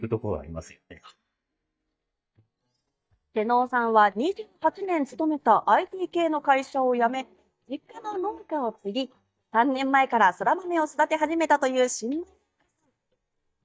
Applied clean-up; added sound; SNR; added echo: neural mask model DeepFilterNet 3.